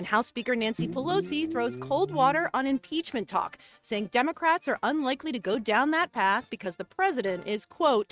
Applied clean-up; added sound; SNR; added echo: neural mask model RNNoise.